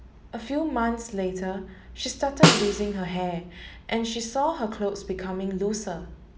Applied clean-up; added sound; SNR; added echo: none; Snare drum; -4 dB; none.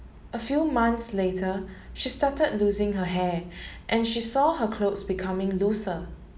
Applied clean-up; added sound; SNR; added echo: none; none; none; none.